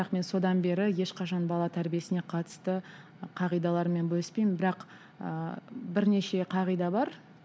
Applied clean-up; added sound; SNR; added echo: none; none; none; none.